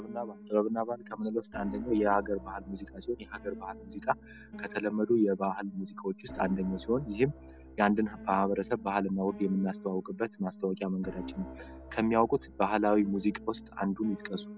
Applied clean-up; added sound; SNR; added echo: none; Piano; 15 dB; none.